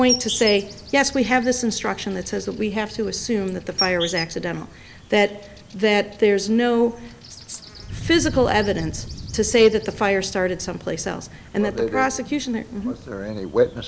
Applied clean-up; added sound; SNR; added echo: none; Insect + Thunder; 12 dB; none.